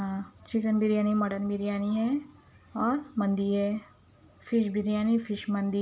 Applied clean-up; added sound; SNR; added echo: none; none; none; none.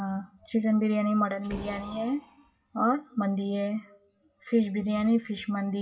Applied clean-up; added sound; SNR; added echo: classical method WPE with log-MMSE.